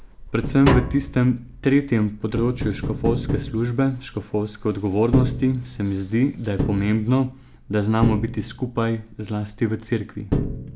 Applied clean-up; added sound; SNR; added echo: none; Tap; 6 dB; none.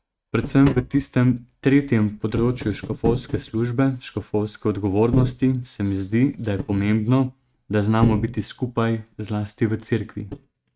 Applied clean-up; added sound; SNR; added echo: neural mask model RNNoise.